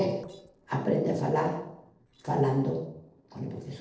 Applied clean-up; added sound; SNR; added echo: neural separator model SepFormer DNS4.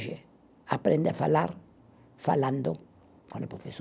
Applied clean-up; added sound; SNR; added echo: none; none; none; none.